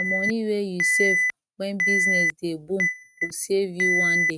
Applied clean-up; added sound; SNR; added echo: neural mask model RNNoise.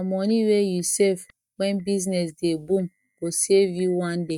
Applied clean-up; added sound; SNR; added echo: neural mask model DeepFilterNet 3.